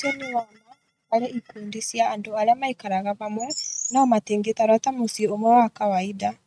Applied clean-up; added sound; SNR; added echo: neural mask model RNNoise.